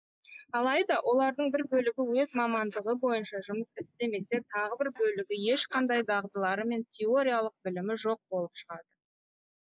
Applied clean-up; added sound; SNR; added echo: neural mask model Resemble Enhance denoiser.